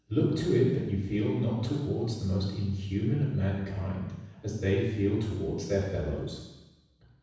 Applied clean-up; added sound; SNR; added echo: none; none; none; reverberation time 1.1 s.